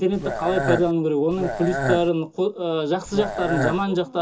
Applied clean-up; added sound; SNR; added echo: none; Burping, eructation; 4 dB; reverberation time 0.2 s.